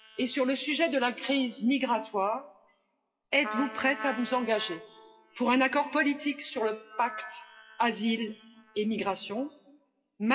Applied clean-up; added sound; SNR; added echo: classical method WPE with log-MMSE.